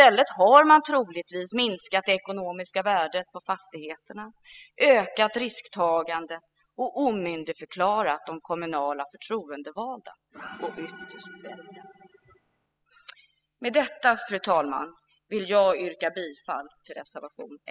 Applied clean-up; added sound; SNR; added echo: classical method spectral subtraction.